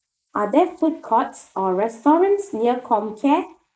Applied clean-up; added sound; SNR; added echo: neural mask model Resemble Enhance denoiser.